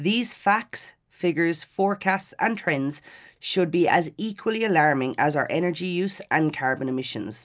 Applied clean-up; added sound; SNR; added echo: none; none; none; none.